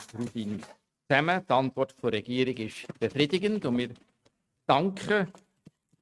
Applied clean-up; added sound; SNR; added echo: neural mask model RNNoise.